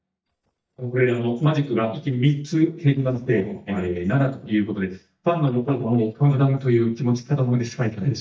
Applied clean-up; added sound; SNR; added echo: neural mask model DeepFilterNet 3.